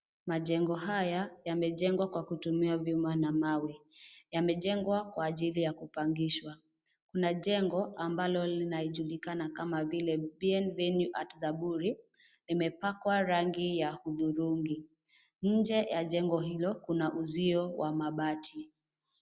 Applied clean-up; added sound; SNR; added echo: none; none; none; none.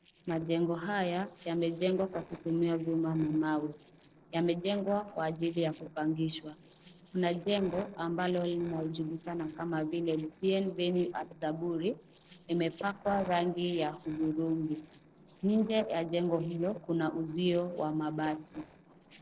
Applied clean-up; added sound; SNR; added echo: neural separator model SepFormer DNS4.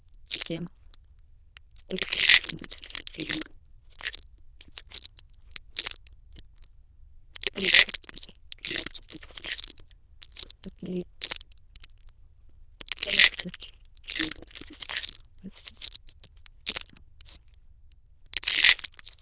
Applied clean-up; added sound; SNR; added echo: neural diffusion model UNIVERSE++.